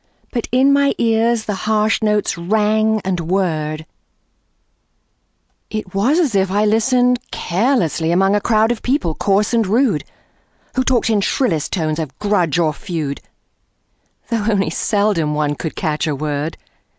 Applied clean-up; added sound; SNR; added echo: none; none; none; none.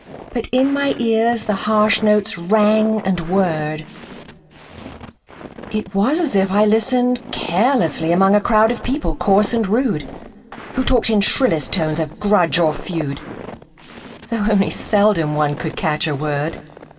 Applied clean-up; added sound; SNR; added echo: none; Walk, footsteps; 16 dB; reverberation time 3.0 s.